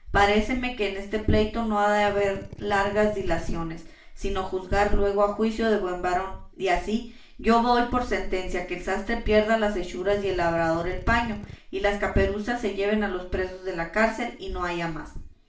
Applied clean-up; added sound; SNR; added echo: none; Drill; 16 dB; reverberation time 0.4 s.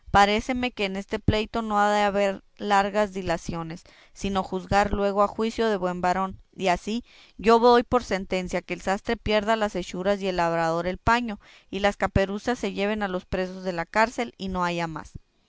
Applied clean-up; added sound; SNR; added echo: none; none; none; none.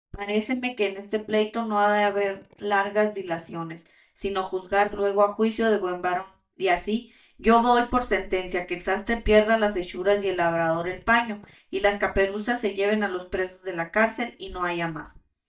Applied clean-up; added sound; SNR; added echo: neural mask model DeepFilterNet 3.